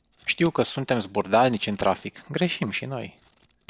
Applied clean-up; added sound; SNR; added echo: none; Scissors; 17 dB; none.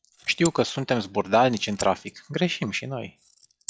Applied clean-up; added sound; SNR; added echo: classical method log-MMSE.